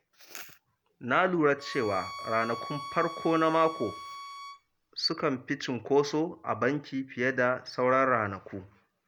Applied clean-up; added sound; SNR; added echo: none; Bowed string instrument; 12 dB; none.